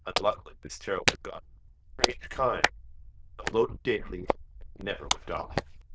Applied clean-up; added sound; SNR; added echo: neural diffusion model UNIVERSE++.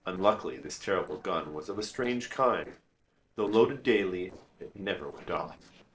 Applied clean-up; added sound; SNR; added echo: neural separator model SepFormer DNS4.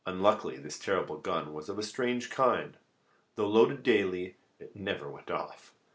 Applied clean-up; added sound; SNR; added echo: none; none; none; none.